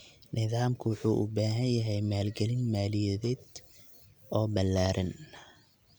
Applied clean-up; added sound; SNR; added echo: none; none; none; none.